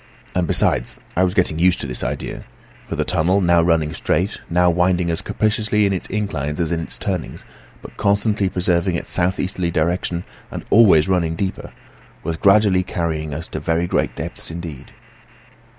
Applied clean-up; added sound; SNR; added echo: none; none; none; none.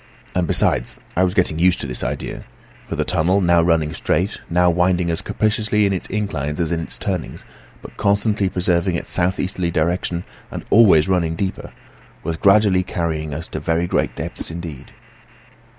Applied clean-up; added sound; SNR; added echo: none; Whoosh, swoosh, swish; 20 dB; none.